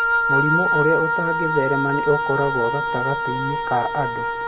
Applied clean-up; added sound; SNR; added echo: none; Wind instrument, woodwind instrument; -2 dB; reverberation time 1.0 s.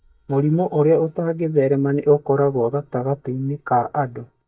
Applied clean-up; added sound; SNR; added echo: neural mask model DeepFilterNet 3.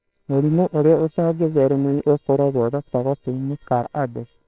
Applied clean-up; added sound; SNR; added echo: neural separator model SepFormer WHAMR!.